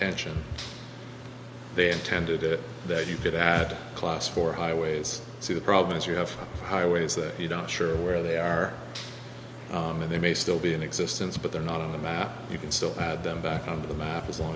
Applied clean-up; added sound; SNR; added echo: none; Clapping; 18 dB; none.